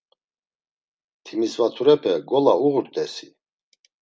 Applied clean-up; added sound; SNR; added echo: none; none; none; none.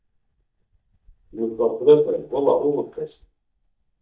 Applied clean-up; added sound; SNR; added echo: neural mask model DeepFilterNet 3.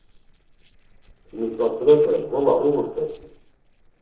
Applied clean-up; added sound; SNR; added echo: neural separator model SepFormer DNS4.